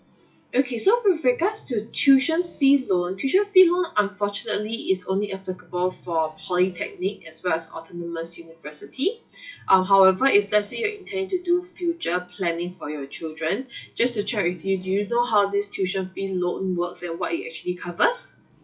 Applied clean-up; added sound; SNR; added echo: classical method WPE with log-MMSE.